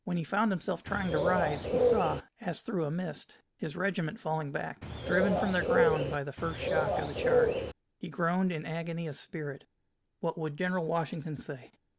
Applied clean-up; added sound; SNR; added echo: none; Bird; -4 dB; none.